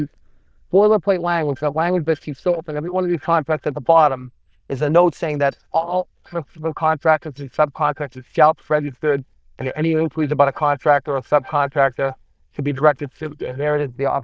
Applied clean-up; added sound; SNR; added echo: neural diffusion model UNIVERSE++.